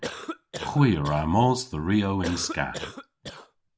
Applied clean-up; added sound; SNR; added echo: none; Cough; 12 dB; none.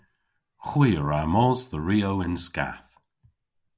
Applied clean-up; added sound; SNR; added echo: none; none; none; none.